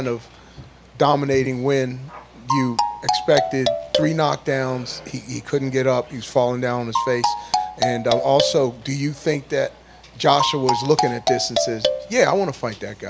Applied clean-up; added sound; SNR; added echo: none; Marimba, xylophone; 1 dB; none.